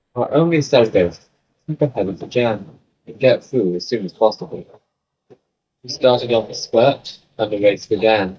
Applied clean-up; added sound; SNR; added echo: neural mask model DeepFilterNet 3.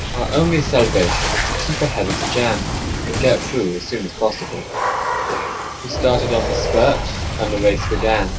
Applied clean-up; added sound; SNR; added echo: none; Water / Splash, splatter + Boom; 2 dB; none.